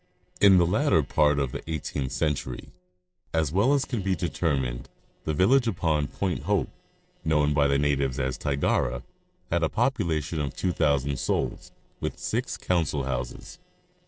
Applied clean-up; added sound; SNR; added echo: neural separator model SepFormer DNS4.